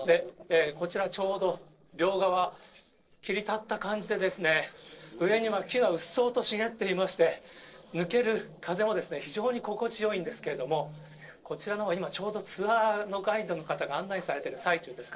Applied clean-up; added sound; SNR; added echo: neural separator model SepFormer DNS4.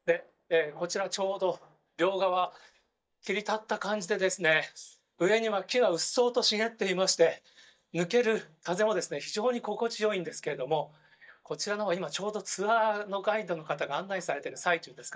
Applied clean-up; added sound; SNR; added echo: neural mask model DeepFilterNet 3.